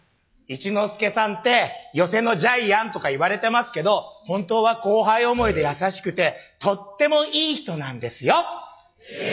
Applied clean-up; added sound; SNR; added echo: classical method log-MMSE.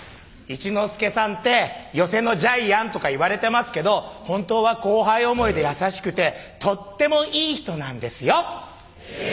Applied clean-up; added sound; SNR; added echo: none; Burping, eructation; 8 dB; none.